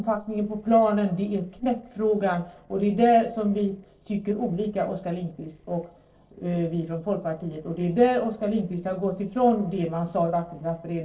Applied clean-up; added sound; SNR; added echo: neural separator model SepFormer DNS4.